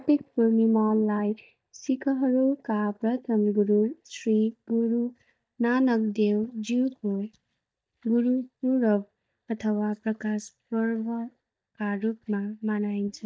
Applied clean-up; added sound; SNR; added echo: neural mask model DeepFilterNet 3.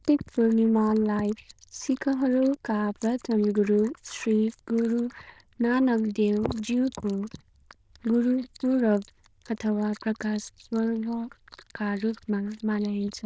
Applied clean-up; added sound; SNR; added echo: neural diffusion model UNIVERSE++.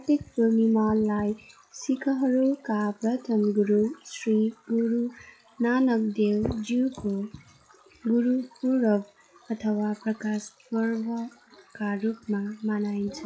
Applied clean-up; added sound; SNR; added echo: classical method log-MMSE.